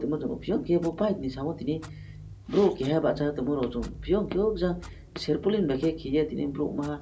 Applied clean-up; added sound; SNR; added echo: none; Clock; 17 dB; reverberation time 0.2 s.